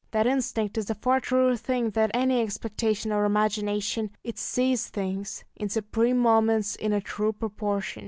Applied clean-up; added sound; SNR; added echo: none; none; none; none.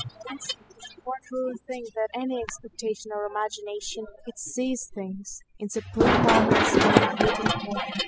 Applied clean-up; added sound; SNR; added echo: classical method spectral subtraction.